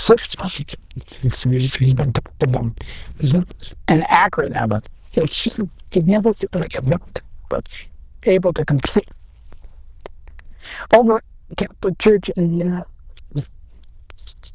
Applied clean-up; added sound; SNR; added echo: neural diffusion model UNIVERSE++.